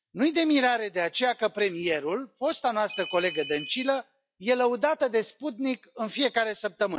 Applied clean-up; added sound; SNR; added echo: classical method log-MMSE.